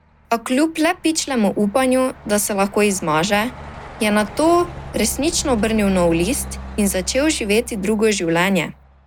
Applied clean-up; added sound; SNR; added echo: none; Truck; 16 dB; none.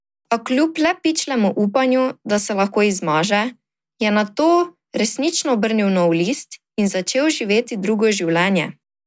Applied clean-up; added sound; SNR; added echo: none; none; none; none.